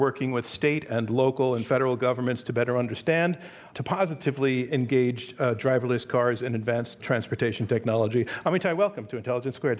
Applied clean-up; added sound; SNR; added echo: none; none; none; none.